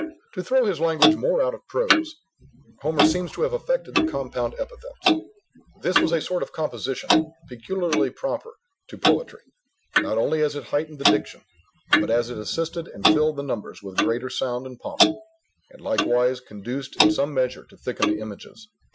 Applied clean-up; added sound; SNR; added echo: classical method Wiener filter.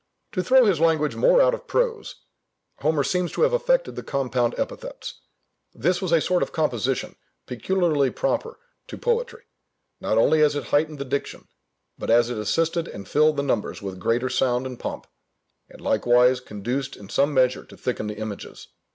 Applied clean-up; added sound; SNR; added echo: none; none; none; none.